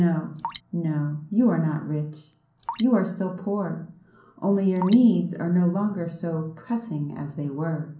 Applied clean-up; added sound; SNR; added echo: none; Drip; 16 dB; reverberation time 0.6 s.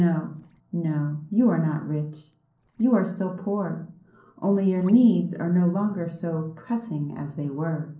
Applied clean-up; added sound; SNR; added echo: neural separator model SepFormer DNS4.